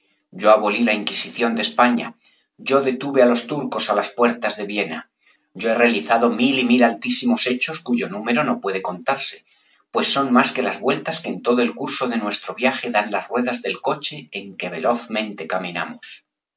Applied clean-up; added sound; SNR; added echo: none; none; none; none.